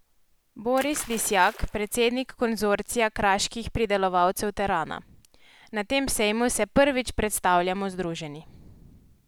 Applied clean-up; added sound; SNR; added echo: none; Splash, splatter; 19 dB; none.